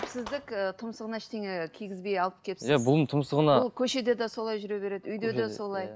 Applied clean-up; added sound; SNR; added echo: none; none; none; none.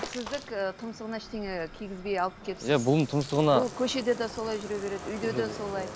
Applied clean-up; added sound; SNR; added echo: none; Bathtub (filling or washing); 14 dB; none.